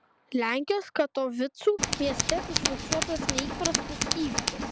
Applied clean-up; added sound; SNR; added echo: none; Tools; -1 dB; none.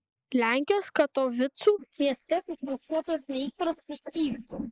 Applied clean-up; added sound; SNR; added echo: neural mask model Resemble Enhance denoiser.